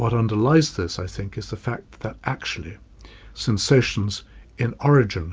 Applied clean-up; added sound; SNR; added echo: none; none; none; none.